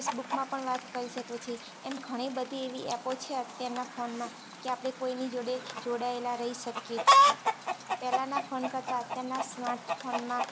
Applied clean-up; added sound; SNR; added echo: none; Chicken, rooster; -3 dB; none.